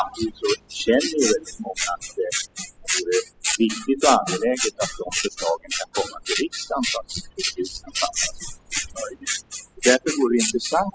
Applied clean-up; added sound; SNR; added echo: classical method spectral subtraction.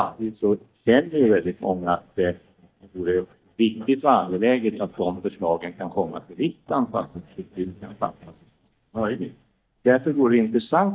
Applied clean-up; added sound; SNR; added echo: neural mask model DeepFilterNet 3.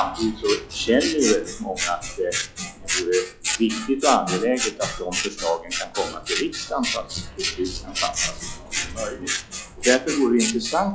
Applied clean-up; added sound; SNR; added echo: classical method log-MMSE.